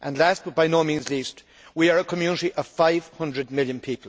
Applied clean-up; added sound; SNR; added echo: none; none; none; none.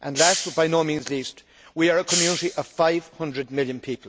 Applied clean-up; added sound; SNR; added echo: none; Hiss; 6 dB; none.